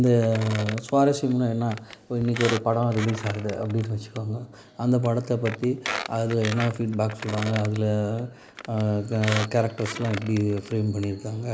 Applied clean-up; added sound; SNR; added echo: none; Squeak; 13 dB; none.